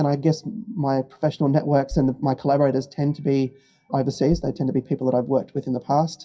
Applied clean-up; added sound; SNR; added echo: classical method WPE with log-MMSE.